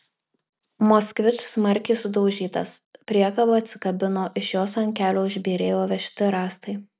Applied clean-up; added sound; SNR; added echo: none; none; none; none.